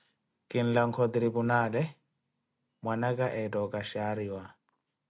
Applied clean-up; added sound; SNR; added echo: none; none; none; none.